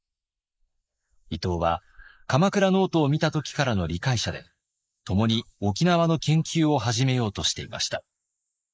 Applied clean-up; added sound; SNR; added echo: neural mask model Resemble Enhance denoiser.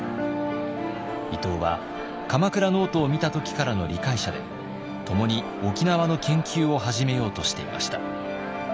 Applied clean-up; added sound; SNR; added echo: none; Microwave oven; 13 dB; none.